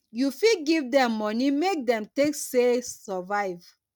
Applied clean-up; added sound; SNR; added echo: none; none; none; none.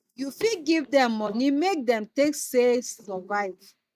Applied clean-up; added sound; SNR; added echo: neural mask model DeepFilterNet 3.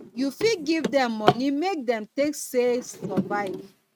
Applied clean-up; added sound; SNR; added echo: neural mask model RNNoise.